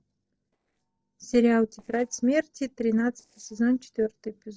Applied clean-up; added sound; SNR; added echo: neural separator model SepFormer DNS4.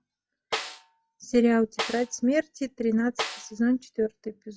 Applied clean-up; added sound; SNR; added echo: classical method log-MMSE.